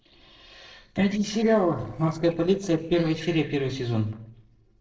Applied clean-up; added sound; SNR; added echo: neural separator model SepFormer DNS4.